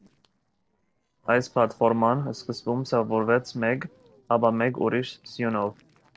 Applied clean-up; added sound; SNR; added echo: neural separator model SepFormer DNS4.